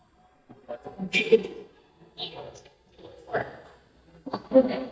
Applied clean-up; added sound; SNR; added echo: neural mask model DeepFilterNet 3.